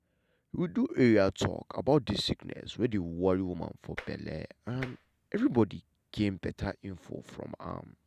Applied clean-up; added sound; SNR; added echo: none; Tap; 15 dB; none.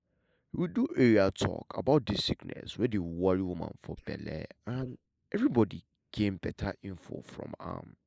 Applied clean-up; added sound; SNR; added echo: neural mask model Resemble Enhance denoiser.